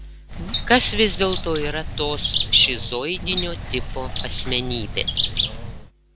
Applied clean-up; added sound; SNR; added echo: none; Bird; -2 dB; none.